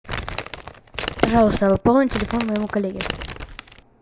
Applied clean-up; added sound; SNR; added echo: none; Crumpling, crinkling; 10 dB; none.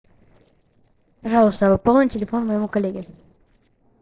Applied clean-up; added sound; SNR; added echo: neural separator model SepFormer DNS4.